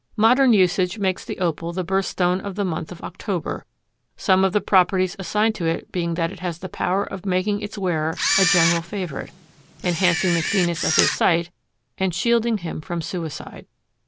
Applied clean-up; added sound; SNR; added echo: none; Camera; 2 dB; none.